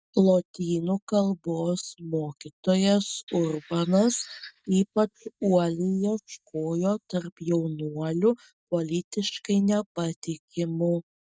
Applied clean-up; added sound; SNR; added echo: neural mask model DeepFilterNet 3.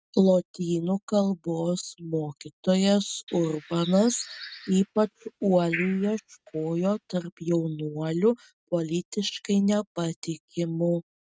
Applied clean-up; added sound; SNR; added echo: neural mask model RNNoise.